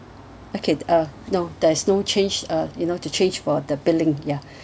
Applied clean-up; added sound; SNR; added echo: none; none; none; none.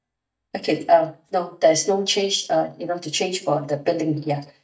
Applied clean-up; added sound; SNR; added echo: neural mask model DeepFilterNet 3.